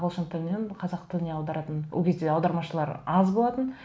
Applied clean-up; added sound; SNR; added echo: none; none; none; none.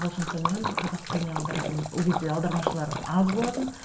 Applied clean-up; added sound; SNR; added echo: none; Splash, splatter; 5 dB; reverberation time 2.1 s.